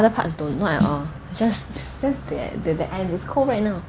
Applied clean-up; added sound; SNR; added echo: none; Snare drum; 8 dB; none.